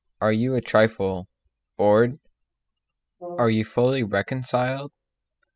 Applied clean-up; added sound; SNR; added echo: classical method spectral subtraction.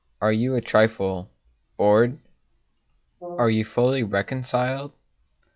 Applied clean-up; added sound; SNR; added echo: classical method log-MMSE.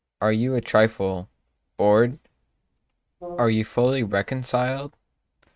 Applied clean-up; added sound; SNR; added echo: neural mask model RNNoise.